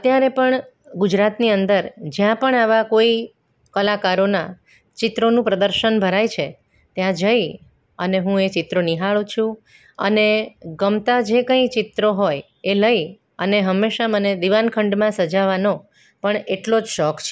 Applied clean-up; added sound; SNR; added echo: none; none; none; none.